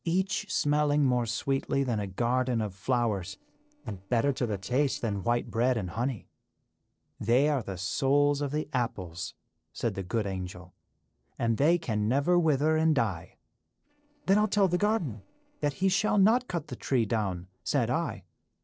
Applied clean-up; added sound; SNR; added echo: neural separator model SepFormer DNS4.